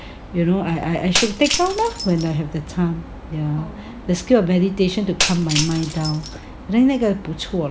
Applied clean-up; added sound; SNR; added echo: none; Shatter; 7 dB; none.